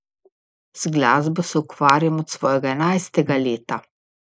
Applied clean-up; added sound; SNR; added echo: neural mask model Resemble Enhance denoiser.